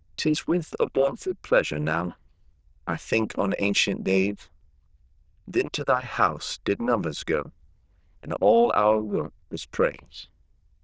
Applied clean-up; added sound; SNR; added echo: neural diffusion model UNIVERSE++.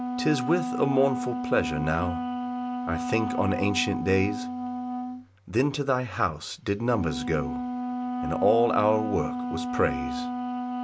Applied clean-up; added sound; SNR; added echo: none; Wind instrument, woodwind instrument; 4 dB; none.